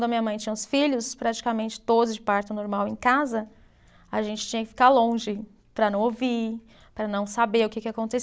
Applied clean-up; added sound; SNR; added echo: none; none; none; none.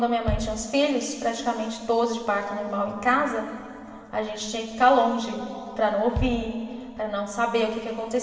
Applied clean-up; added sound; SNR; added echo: none; Bass drum; 10 dB; reverberation time 2.6 s.